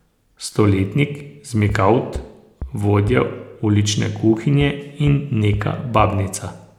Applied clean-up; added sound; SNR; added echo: none; Bass drum; 15 dB; none.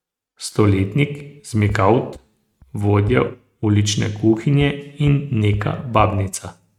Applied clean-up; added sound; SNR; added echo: neural mask model RNNoise.